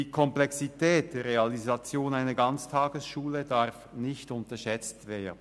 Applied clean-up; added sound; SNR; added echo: none; none; none; none.